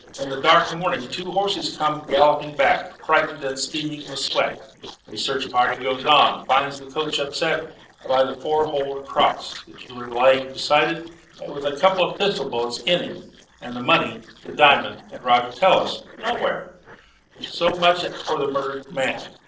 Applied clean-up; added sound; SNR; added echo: neural separator model SepFormer DNS4.